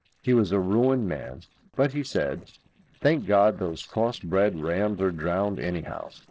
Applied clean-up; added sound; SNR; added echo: neural separator model SepFormer DNS4.